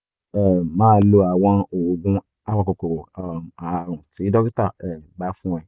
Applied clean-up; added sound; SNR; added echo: none; none; none; none.